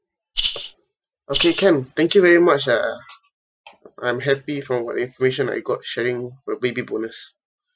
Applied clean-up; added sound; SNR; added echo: classical method Wiener filter.